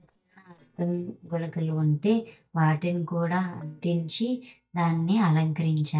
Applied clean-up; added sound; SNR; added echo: neural mask model DeepFilterNet 3.